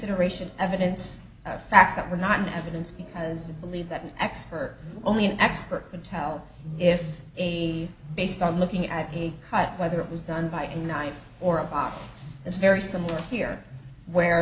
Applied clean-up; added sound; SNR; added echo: none; Wild animals; 18 dB; none.